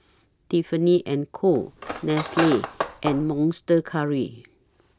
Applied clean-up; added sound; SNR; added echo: none; Cutlery, silverware; 7 dB; none.